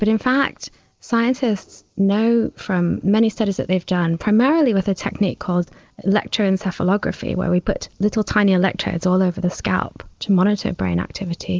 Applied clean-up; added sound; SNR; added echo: none; none; none; none.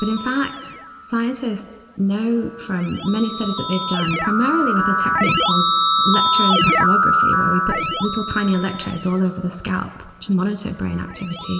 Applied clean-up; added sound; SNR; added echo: none; Keyboard (musical); -1 dB; reverberation time 2.8 s.